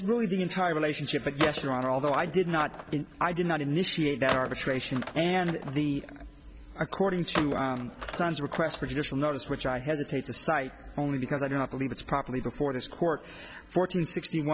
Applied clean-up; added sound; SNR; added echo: none; Telephone; 10 dB; none.